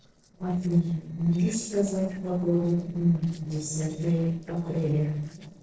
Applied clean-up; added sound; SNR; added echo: neural separator model SepFormer DNS4.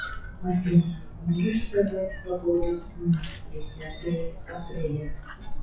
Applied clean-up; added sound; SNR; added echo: classical method WPE with log-MMSE.